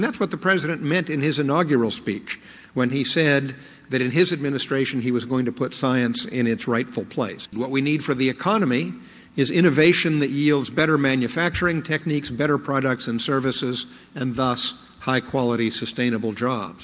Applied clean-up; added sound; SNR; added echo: none; none; none; none.